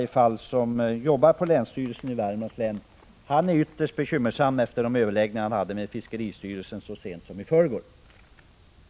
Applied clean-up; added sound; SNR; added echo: none; none; none; none.